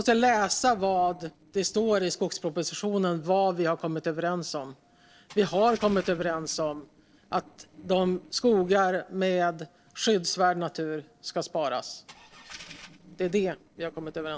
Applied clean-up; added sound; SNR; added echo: neural separator model SepFormer DNS4.